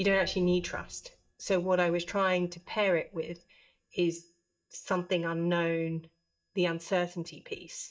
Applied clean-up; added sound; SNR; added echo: neural mask model DeepFilterNet 3.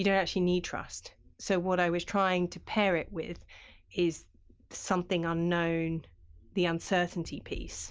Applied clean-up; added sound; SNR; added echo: none; none; none; none.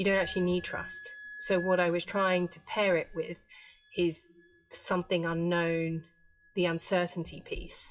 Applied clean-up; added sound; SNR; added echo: classical method WPE with log-MMSE.